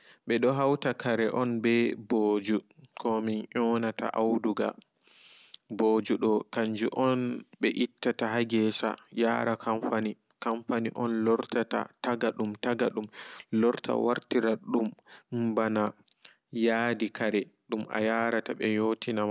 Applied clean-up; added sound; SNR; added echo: none; none; none; none.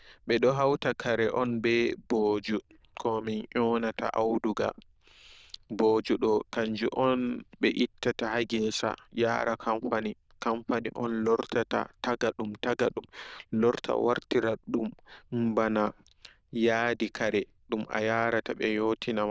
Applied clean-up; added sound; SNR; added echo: neural diffusion model UNIVERSE++.